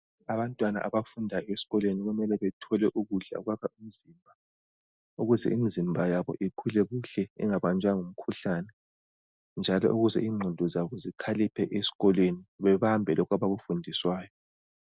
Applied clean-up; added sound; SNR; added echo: none; none; none; none.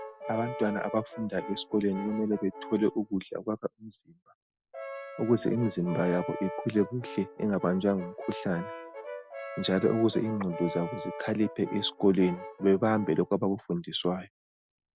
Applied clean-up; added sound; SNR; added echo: none; Brass instrument; 12 dB; none.